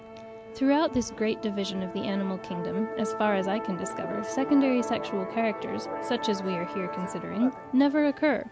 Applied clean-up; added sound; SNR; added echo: none; Musical instrument; 8 dB; none.